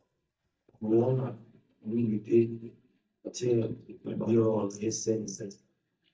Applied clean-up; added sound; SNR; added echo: neural mask model DeepFilterNet 3.